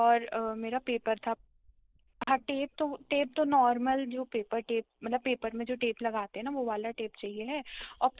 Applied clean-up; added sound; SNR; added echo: neural mask model Resemble Enhance denoiser.